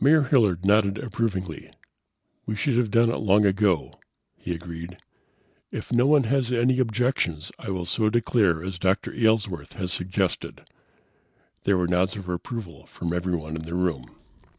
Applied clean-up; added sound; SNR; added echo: none; none; none; none.